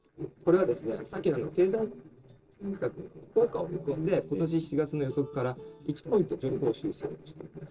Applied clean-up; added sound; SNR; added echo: neural separator model SepFormer DNS4.